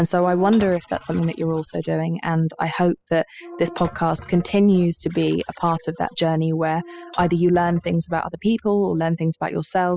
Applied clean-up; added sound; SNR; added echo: classical method spectral subtraction.